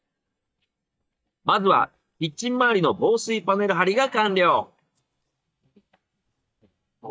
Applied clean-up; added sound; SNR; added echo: neural mask model DeepFilterNet 3.